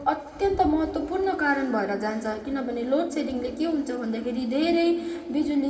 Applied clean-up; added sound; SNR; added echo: none; none; none; reverberation time 2.4 s.